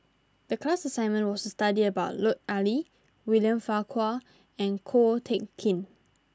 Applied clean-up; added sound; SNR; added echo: none; none; none; none.